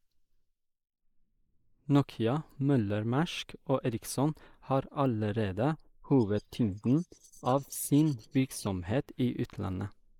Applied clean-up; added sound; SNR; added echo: neural mask model Resemble Enhance denoiser.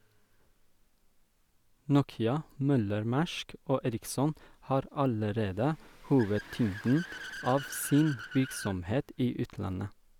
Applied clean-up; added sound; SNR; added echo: none; Accelerating, revving, vroom / Car; 18 dB; none.